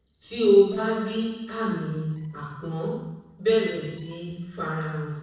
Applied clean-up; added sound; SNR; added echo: neural separator model SepFormer DNS4.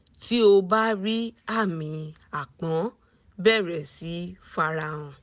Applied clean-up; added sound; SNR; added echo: none; none; none; none.